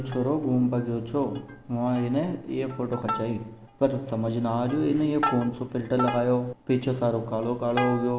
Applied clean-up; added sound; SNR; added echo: none; Plucked string instrument; 11 dB; none.